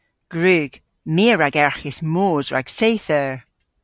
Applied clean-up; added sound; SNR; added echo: none; none; none; none.